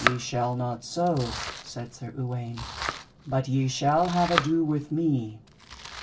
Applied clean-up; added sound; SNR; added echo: none; Domestic sounds, home sounds; 7 dB; reverberation time 0.2 s.